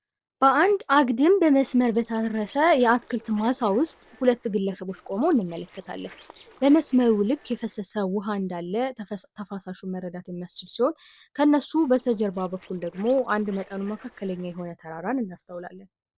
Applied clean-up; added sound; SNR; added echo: neural separator model SepFormer DNS4.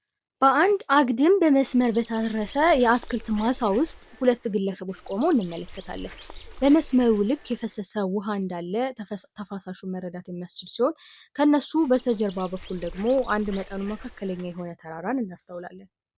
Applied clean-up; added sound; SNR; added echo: none; Bird; 18 dB; none.